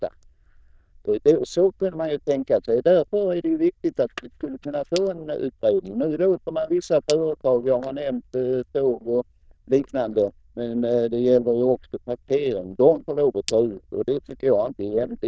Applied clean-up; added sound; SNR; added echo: neural diffusion model UNIVERSE++.